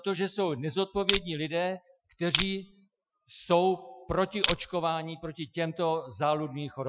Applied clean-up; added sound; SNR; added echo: classical method Wiener filter.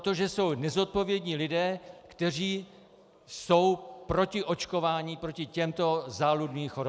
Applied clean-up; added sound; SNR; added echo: none; none; none; none.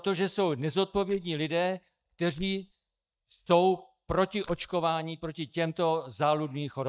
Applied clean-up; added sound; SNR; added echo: neural mask model DeepFilterNet 3.